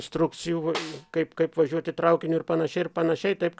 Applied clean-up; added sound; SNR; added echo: none; Snare drum; 15 dB; none.